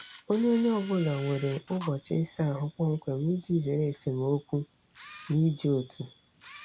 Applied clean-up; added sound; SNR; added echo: none; Camera; 15 dB; none.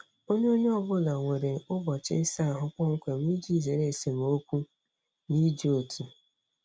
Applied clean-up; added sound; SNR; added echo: none; none; none; none.